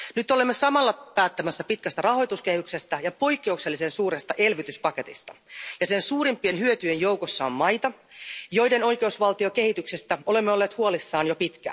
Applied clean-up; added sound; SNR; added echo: none; none; none; none.